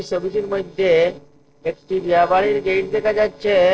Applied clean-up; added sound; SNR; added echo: neural separator model SepFormer DNS4.